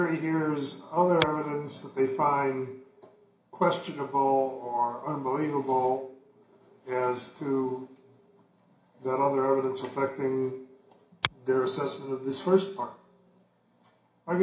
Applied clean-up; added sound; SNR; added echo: none; Finger snapping; 7 dB; reverberation time 0.5 s.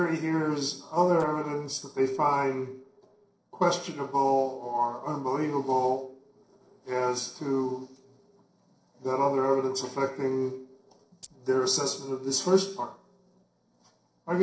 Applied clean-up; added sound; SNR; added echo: neural separator model SepFormer DNS4.